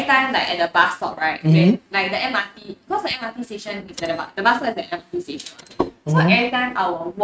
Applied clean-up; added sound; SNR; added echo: neural mask model RNNoise.